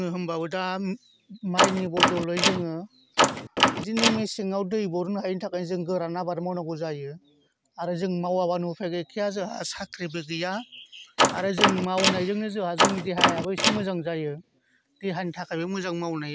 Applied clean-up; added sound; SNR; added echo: none; Door; -4 dB; none.